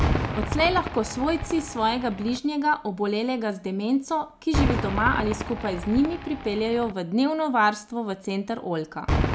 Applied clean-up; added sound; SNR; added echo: none; Cheering / Fireworks; 5 dB; none.